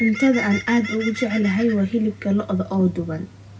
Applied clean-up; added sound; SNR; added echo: none; Bird; 13 dB; reverberation time 0.4 s.